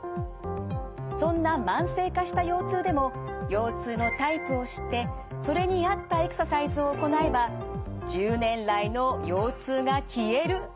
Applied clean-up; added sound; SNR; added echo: none; none; none; none.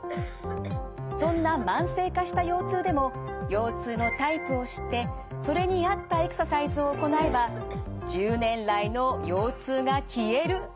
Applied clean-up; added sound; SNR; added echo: none; Cough; 17 dB; none.